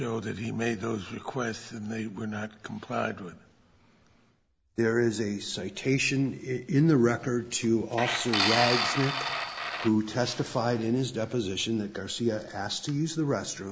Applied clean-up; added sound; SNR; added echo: none; Tools; 2 dB; none.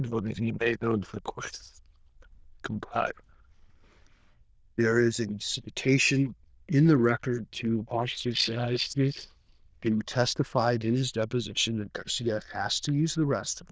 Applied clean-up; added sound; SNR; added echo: neural diffusion model UNIVERSE++.